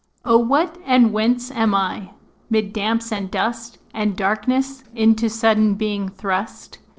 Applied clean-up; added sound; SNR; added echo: neural separator model SepFormer DNS4.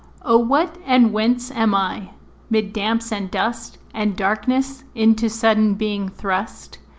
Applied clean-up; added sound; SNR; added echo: none; none; none; none.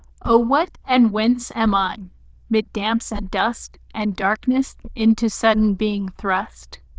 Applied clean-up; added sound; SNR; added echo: neural diffusion model UNIVERSE++.